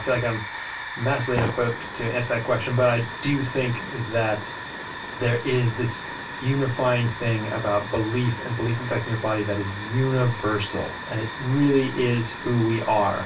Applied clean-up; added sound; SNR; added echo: none; Hiss / Fire; 9 dB; reverberation time 0.1 s.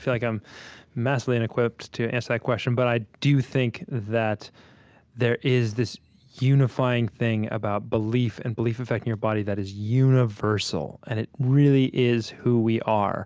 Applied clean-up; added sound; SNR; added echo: none; none; none; none.